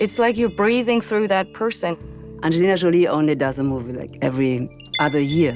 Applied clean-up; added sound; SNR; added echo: none; Chime; 15 dB; none.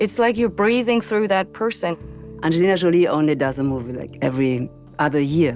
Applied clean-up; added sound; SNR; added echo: none; none; none; none.